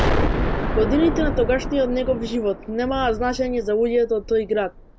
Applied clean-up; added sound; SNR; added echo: none; Explosion; 3 dB; none.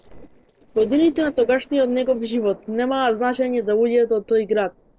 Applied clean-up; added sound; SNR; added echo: neural separator model SepFormer DNS4.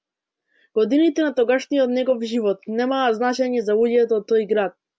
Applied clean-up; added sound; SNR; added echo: none; none; none; none.